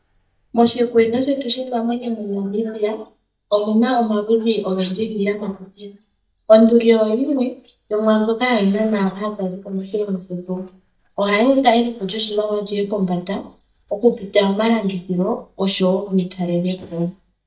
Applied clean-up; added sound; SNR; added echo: neural mask model DeepFilterNet 3.